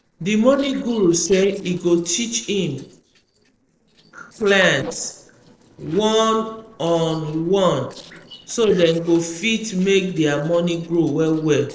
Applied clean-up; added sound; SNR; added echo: neural separator model SepFormer DNS4.